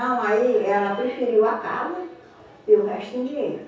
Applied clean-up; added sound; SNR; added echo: none; none; none; reverberation time 0.6 s.